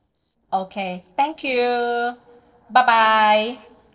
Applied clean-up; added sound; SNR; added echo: neural separator model SepFormer DNS4.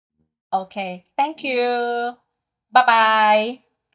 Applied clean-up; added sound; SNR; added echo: neural mask model DeepFilterNet 3.